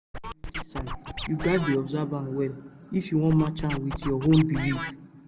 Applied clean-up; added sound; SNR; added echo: none; Scratching (performance technique); 8 dB; none.